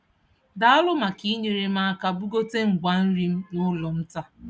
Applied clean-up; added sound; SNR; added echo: none; none; none; none.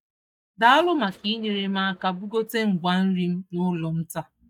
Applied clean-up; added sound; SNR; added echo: neural mask model DeepFilterNet 3.